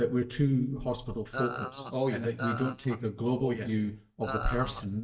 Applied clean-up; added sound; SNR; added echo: neural mask model DeepFilterNet 3.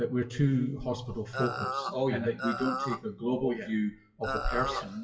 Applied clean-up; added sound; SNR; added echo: classical method WPE with log-MMSE.